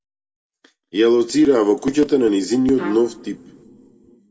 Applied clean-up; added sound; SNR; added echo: none; Trumpet; 15 dB; reverberation time 1.4 s.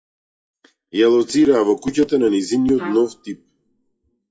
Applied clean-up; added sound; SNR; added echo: classical method WPE with log-MMSE.